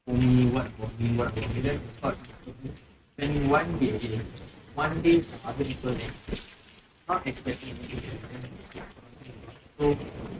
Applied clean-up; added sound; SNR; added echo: neural mask model RNNoise.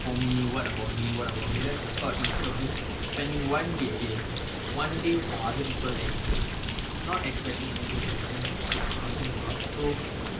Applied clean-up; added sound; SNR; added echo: none; Rain; -2 dB; none.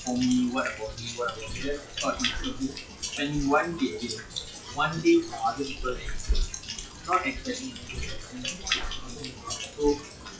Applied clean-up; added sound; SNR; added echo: classical method log-MMSE.